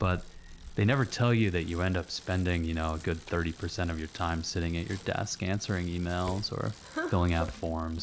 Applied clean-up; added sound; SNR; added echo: none; Bicycle; 18 dB; none.